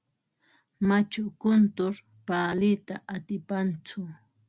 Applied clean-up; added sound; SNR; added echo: none; none; none; none.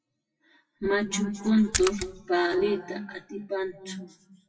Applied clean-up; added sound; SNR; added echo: classical method WPE with log-MMSE.